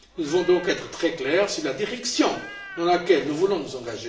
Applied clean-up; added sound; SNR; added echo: none; Meow; 19 dB; reverberation time 0.6 s.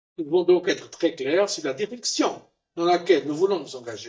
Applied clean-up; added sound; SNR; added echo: neural mask model DeepFilterNet 3.